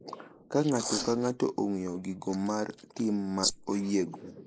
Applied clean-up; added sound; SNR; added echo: neural mask model Resemble Enhance denoiser.